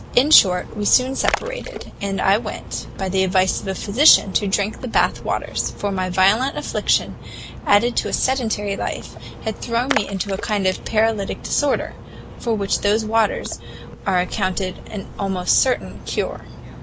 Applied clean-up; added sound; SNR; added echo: none; Splash, splatter; 12 dB; none.